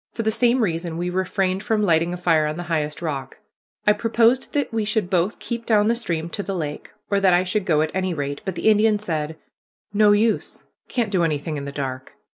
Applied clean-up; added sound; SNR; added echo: none; none; none; none.